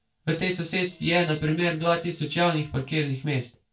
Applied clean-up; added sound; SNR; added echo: neural separator model SepFormer DNS4.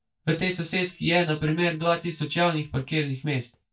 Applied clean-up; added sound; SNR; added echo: neural mask model DeepFilterNet 3.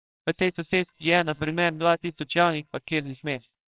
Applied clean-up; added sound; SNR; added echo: neural separator model SepFormer WHAMR!.